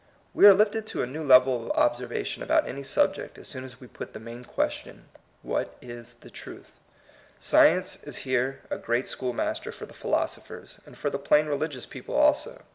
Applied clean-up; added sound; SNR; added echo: none; none; none; none.